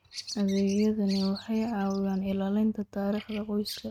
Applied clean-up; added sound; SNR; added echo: neural mask model RNNoise.